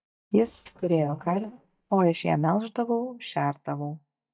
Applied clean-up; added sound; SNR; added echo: neural mask model DeepFilterNet 3.